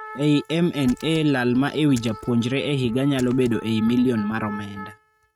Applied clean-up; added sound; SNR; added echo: neural mask model RNNoise.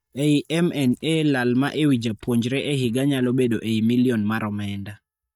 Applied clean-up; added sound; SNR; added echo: neural mask model DeepFilterNet 3.